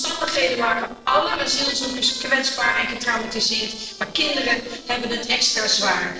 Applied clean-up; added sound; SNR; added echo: neural separator model SepFormer DNS4.